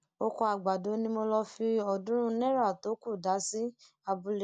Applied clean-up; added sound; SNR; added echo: none; none; none; none.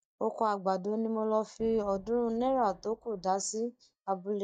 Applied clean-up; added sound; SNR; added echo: neural mask model DeepFilterNet 3.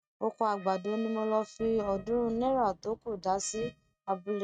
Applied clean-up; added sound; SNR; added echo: neural mask model RNNoise.